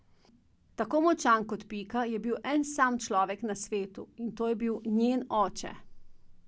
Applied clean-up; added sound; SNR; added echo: none; none; none; none.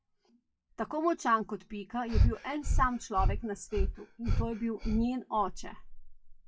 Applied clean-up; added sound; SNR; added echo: classical method WPE with log-MMSE.